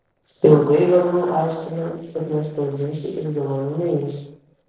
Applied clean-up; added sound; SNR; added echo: neural separator model SepFormer DNS4.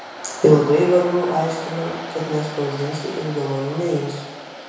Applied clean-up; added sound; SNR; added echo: none; Waves, surf; 12 dB; reverberation time 1.0 s.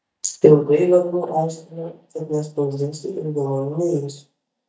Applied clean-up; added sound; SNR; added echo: neural mask model DeepFilterNet 3.